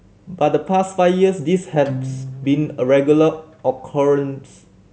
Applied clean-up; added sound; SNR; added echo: none; Acoustic guitar; 14 dB; none.